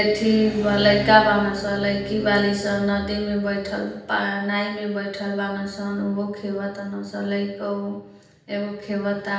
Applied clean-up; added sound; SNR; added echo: none; none; none; reverberation time 0.8 s.